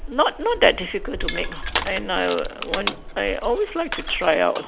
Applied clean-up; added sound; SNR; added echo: none; Crushing; 7 dB; none.